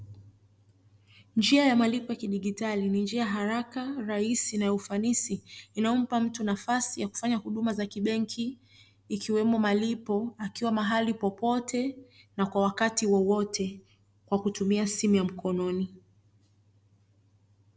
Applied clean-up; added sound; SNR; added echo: none; none; none; none.